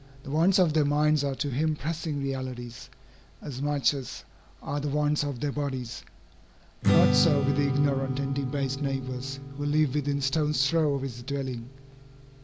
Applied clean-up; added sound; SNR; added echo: none; Strum; 6 dB; none.